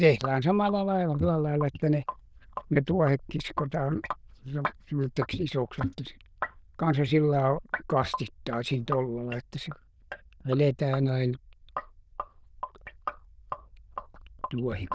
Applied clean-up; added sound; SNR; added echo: neural diffusion model UNIVERSE++.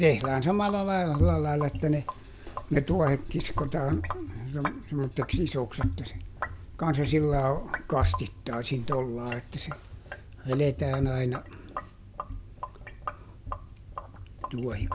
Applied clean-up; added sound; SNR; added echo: none; Sink (filling or washing); 11 dB; none.